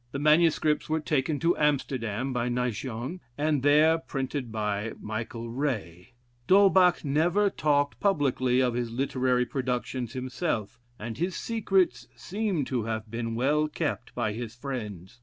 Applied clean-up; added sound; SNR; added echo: none; none; none; none.